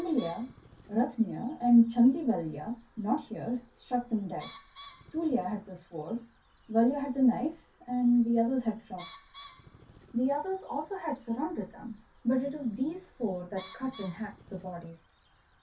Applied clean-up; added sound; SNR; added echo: none; Bird; 20 dB; reverberation time 0.3 s.